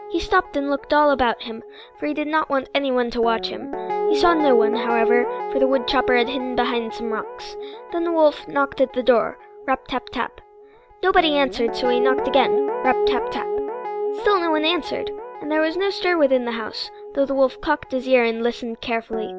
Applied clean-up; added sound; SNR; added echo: none; Guitar; 6 dB; none.